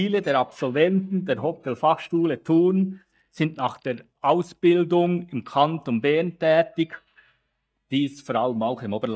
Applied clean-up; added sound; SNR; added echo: neural mask model DeepFilterNet 3.